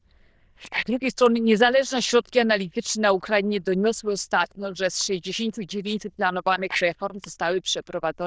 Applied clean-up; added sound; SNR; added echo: neural diffusion model UNIVERSE++.